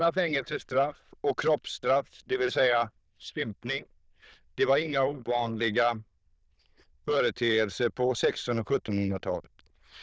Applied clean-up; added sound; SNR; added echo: neural diffusion model UNIVERSE++.